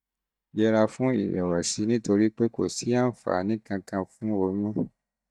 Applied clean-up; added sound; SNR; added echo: neural mask model DeepFilterNet 3.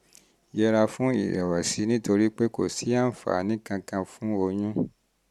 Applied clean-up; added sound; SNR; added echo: none; none; none; none.